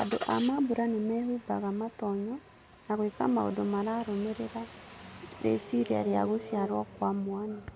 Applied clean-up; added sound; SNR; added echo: none; Engine starting; 15 dB; none.